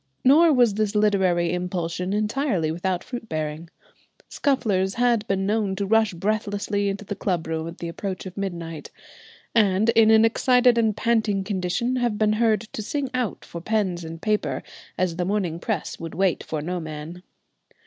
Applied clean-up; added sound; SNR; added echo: none; none; none; none.